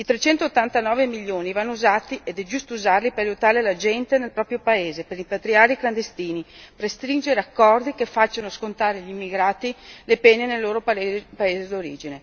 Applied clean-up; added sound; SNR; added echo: none; none; none; none.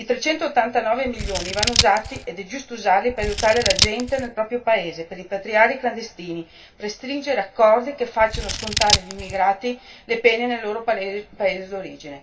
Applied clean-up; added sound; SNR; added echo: none; Scissors; 2 dB; reverberation time 0.2 s.